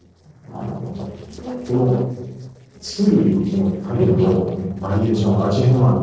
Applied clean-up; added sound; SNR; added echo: neural separator model SepFormer DNS4.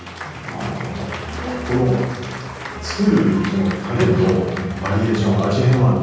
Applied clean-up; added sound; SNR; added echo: none; Applause / Cheering; 14 dB; reverberation time 1.3 s.